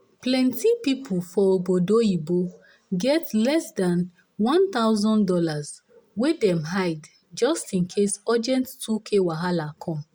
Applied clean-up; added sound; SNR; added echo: none; none; none; none.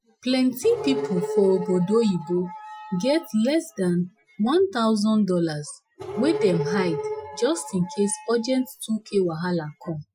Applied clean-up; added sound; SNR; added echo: classical method Wiener filter.